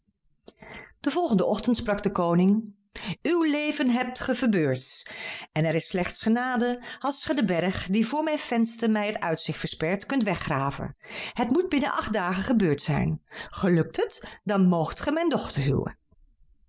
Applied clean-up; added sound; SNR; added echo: none; none; none; none.